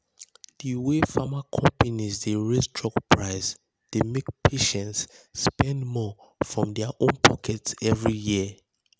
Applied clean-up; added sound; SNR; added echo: none; none; none; none.